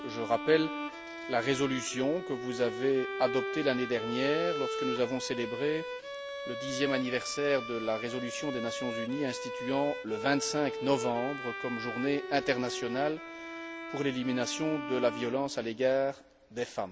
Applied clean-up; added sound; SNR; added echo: none; Bowed string instrument; 7 dB; none.